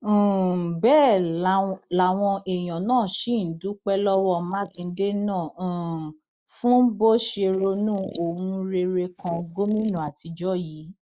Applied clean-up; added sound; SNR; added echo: neural mask model Resemble Enhance denoiser.